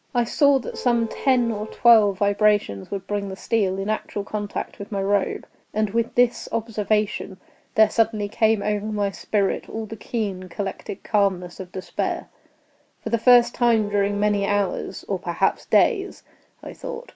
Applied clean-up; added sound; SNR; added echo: none; Vehicle horn, car horn, honking; 14 dB; none.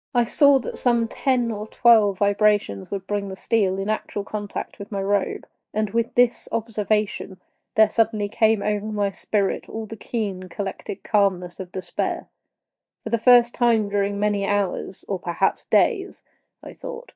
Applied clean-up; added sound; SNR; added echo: neural mask model DeepFilterNet 3.